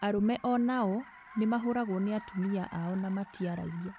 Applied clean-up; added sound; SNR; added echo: none; Car; 20 dB; none.